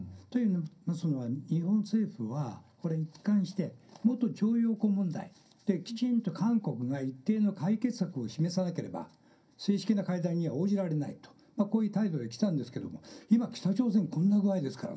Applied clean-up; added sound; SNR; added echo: none; none; none; reverberation time 0.3 s.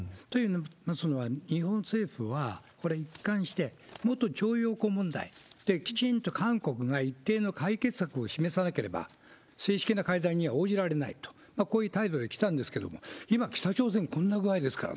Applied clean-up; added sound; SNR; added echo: none; none; none; none.